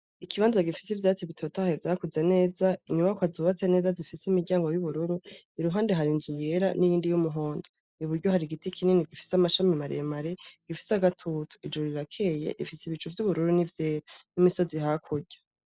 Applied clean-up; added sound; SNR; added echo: neural mask model Resemble Enhance denoiser.